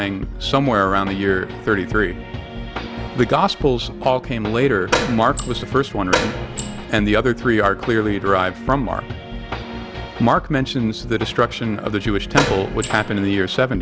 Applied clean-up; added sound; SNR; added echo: none; Door; 3 dB; none.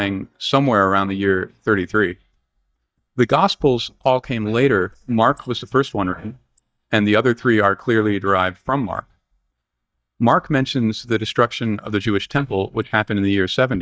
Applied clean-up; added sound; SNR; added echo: neural mask model DeepFilterNet 3.